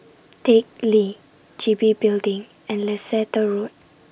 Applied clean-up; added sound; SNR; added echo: none; none; none; none.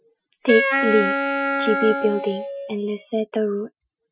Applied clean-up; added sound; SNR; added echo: classical method Wiener filter.